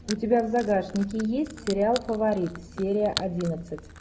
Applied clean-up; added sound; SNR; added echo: none; Crushing; 16 dB; none.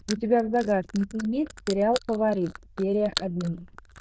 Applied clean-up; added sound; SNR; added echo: neural diffusion model UNIVERSE++.